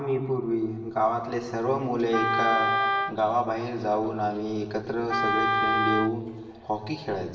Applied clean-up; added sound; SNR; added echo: none; Wind instrument, woodwind instrument; 0 dB; reverberation time 1.2 s.